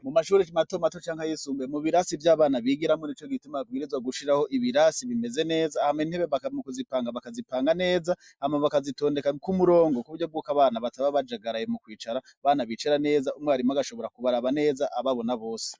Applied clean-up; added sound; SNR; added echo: none; none; none; none.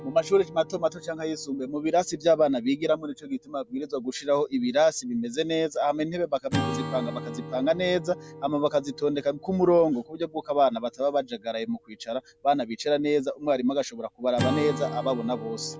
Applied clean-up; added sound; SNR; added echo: none; Acoustic guitar / Strum; 13 dB; none.